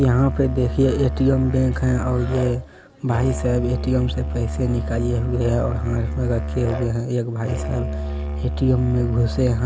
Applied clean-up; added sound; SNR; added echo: none; Musical instrument; 5 dB; none.